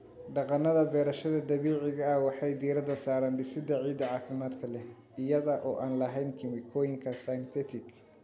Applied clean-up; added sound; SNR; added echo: none; none; none; none.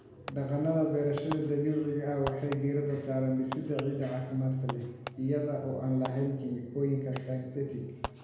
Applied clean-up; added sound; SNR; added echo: none; Fireworks; 15 dB; reverberation time 1.0 s.